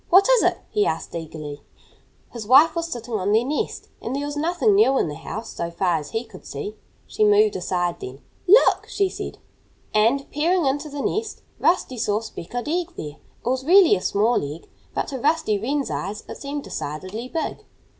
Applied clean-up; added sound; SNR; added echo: none; none; none; none.